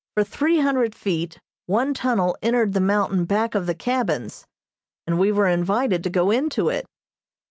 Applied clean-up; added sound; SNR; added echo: none; none; none; none.